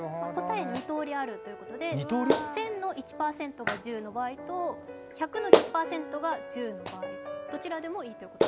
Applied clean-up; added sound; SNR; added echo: none; Clapping; -1 dB; none.